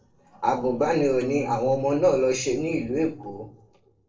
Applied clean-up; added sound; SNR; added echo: neural separator model SepFormer DNS4.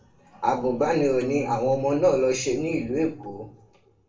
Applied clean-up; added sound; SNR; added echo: none; Acoustic guitar; 14 dB; reverberation time 0.3 s.